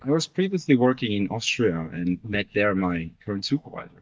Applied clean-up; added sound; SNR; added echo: neural mask model DeepFilterNet 3.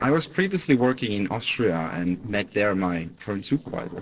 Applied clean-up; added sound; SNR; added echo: neural separator model SepFormer DNS4.